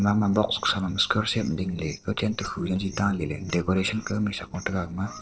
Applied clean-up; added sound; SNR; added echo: neural separator model SepFormer DNS4.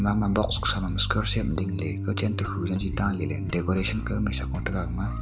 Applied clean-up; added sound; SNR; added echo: none; Bass guitar; 3 dB; reverberation time 0.5 s.